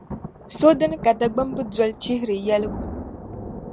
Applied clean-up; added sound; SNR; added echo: none; Thunder; 11 dB; none.